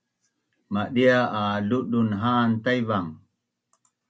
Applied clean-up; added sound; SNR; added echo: none; none; none; none.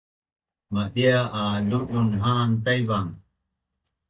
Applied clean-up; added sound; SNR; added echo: neural mask model DeepFilterNet 3.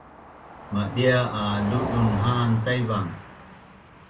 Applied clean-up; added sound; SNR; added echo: none; Car passing by; 10 dB; reverberation time 0.2 s.